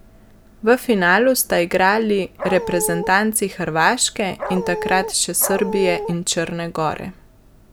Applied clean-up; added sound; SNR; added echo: none; Dog; 6 dB; none.